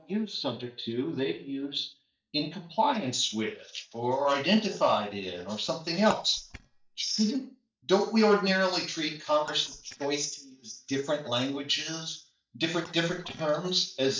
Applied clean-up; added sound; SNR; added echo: neural mask model DeepFilterNet 3.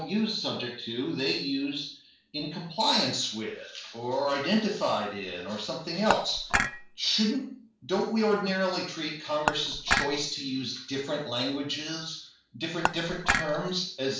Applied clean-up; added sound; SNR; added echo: none; Dishes, pots, and pans / Chink, clink; 0 dB; reverberation time 0.4 s.